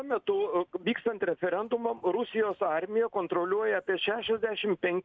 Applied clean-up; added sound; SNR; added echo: none; none; none; none.